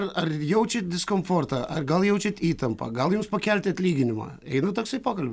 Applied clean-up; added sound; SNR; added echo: none; none; none; none.